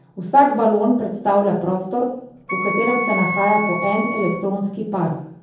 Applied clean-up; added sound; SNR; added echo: none; Wind instrument, woodwind instrument; 5 dB; reverberation time 0.7 s.